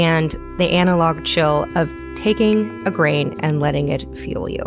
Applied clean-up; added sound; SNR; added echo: none; Wind instrument, woodwind instrument; 17 dB; none.